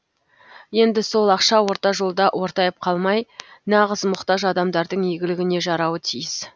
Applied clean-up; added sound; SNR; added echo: none; none; none; none.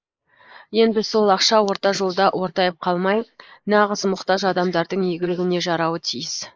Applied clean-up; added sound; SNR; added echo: neural mask model Resemble Enhance denoiser.